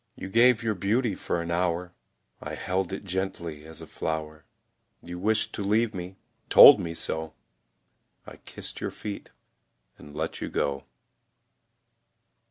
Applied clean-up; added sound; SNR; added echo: none; none; none; none.